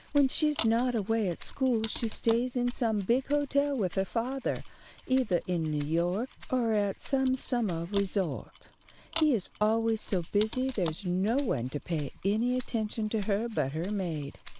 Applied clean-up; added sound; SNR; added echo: none; Rattle (instrument) + Mechanisms; 12 dB; none.